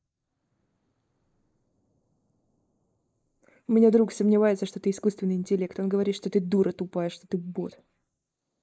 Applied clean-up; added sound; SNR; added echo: neural mask model Resemble Enhance denoiser.